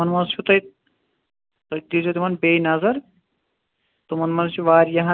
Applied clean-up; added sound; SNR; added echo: none; none; none; none.